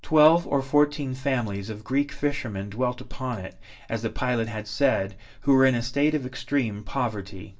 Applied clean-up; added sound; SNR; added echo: none; none; none; reverberation time 0.1 s.